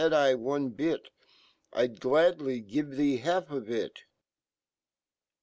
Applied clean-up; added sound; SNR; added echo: none; none; none; none.